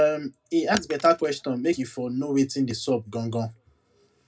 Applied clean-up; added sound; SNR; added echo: none; Shatter; 17 dB; reverberation time 0.2 s.